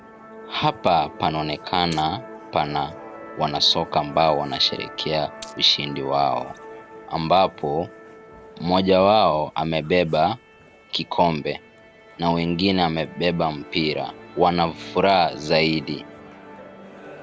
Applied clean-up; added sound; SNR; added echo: none; Musical instrument + Glass; 18 dB; none.